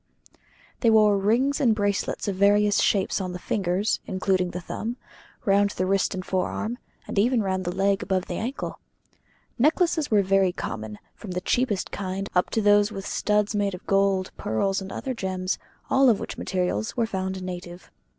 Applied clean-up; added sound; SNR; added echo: none; none; none; none.